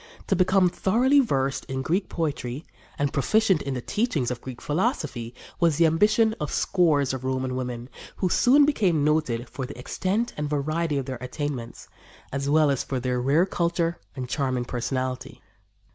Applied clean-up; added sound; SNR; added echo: none; none; none; none.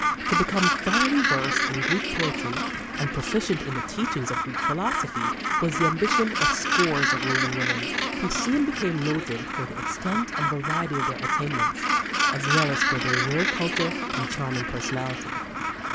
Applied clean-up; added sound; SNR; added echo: none; Gull, seagull; -3 dB; none.